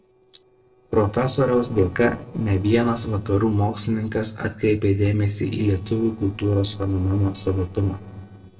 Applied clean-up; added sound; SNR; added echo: neural separator model SepFormer DNS4.